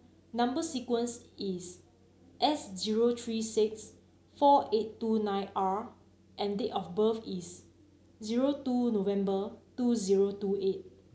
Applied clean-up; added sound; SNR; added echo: none; none; none; none.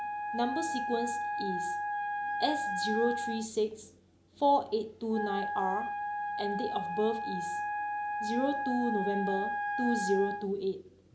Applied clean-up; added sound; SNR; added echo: none; Wind instrument, woodwind instrument; 2 dB; none.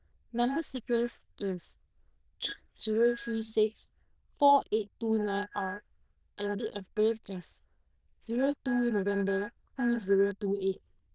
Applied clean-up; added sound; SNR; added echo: neural diffusion model UNIVERSE++.